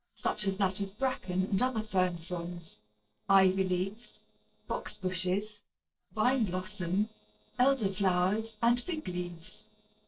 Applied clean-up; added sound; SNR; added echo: neural separator model SepFormer DNS4.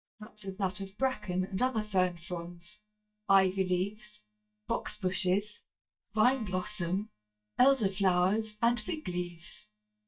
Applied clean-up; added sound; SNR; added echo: neural mask model DeepFilterNet 3.